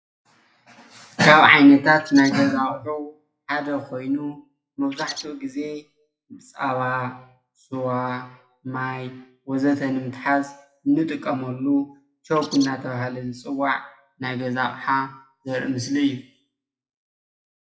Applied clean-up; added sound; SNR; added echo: classical method WPE with log-MMSE.